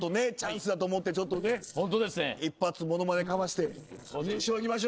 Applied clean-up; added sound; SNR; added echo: neural separator model SepFormer DNS4.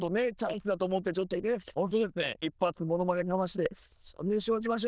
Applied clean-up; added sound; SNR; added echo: neural diffusion model UNIVERSE++.